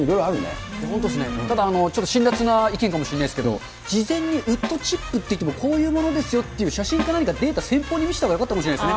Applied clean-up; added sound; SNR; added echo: none; Snare drum; 13 dB; none.